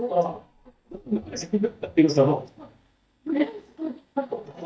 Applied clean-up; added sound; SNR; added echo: neural mask model DeepFilterNet 3.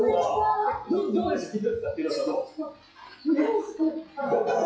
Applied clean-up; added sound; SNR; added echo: classical method WPE with log-MMSE.